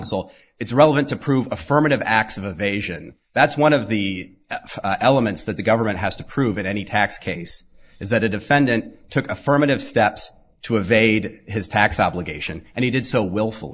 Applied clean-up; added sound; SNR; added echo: neural mask model Resemble Enhance denoiser.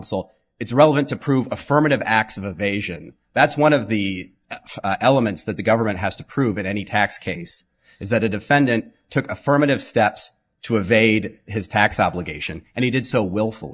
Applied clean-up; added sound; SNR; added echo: neural mask model DeepFilterNet 3.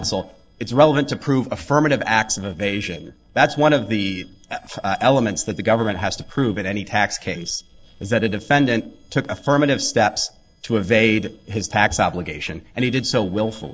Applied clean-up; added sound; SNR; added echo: neural separator model SepFormer DNS4.